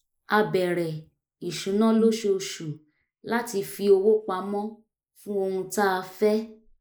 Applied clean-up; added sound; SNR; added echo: neural mask model Resemble Enhance denoiser.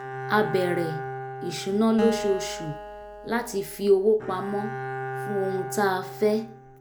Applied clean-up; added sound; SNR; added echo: none; Acoustic guitar + Bowed string instrument; 8 dB; none.